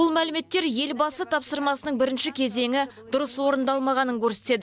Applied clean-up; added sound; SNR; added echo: none; none; none; none.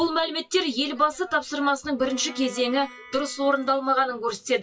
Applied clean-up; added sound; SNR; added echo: classical method WPE with log-MMSE.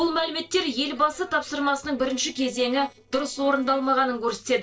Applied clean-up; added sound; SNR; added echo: neural separator model SepFormer DNS4.